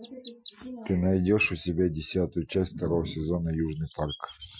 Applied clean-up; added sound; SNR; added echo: classical method Wiener filter.